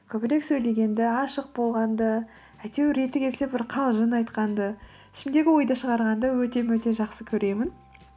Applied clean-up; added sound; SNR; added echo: none; none; none; none.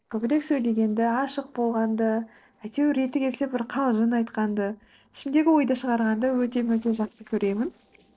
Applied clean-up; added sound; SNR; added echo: neural separator model SepFormer DNS4.